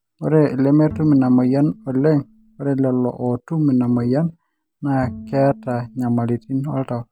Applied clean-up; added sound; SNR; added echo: none; Bowed string instrument; 19 dB; none.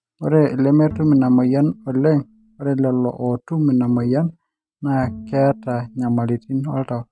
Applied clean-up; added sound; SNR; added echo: neural mask model RNNoise.